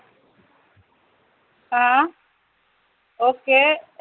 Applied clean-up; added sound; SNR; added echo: neural mask model Resemble Enhance denoiser.